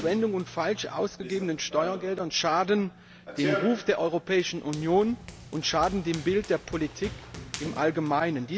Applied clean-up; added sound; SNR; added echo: none; Run; 12 dB; none.